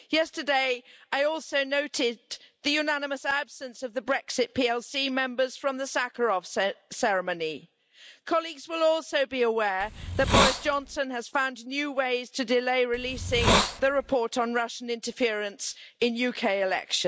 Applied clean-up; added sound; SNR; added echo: none; Hiss; -1 dB; none.